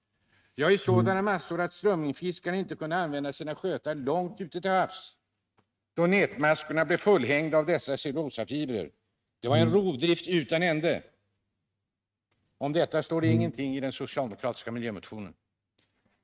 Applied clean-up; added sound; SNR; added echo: neural mask model RNNoise.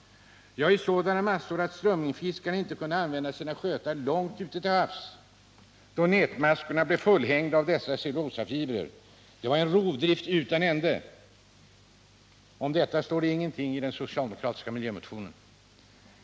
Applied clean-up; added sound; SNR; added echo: none; none; none; none.